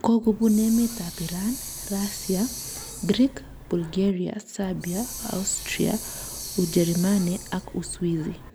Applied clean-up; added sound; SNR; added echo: none; Hiss; 11 dB; none.